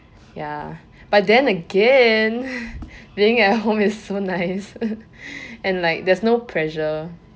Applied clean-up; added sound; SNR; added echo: none; none; none; none.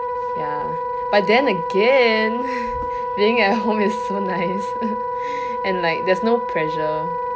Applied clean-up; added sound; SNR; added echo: none; Wind instrument, woodwind instrument; 3 dB; none.